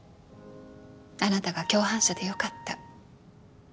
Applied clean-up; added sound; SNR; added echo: none; Wind instrument, woodwind instrument; 18 dB; none.